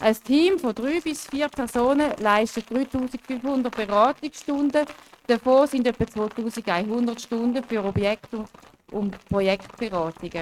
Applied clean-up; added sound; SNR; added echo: neural mask model RNNoise.